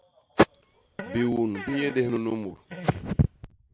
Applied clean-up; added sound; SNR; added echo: none; Fart; 15 dB; none.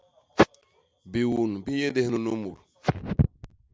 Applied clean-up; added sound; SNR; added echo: none; none; none; none.